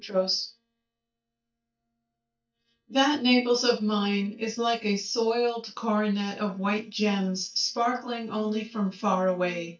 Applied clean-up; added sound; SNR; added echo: neural mask model DeepFilterNet 3.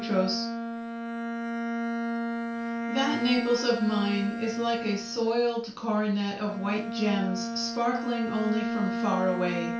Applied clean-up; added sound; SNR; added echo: none; Bowed string instrument; 4 dB; reverberation time 0.3 s.